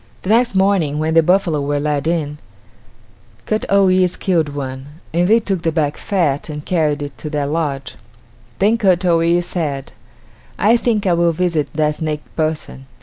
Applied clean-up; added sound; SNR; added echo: none; none; none; none.